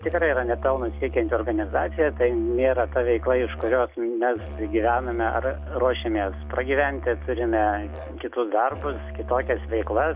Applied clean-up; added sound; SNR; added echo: none; Musical instrument; 10 dB; none.